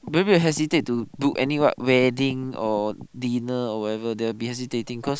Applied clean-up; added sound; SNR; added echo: none; none; none; none.